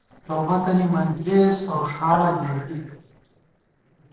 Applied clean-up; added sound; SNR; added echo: neural separator model SepFormer DNS4.